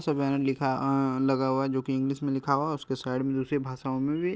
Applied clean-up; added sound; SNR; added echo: neural separator model SepFormer DNS4.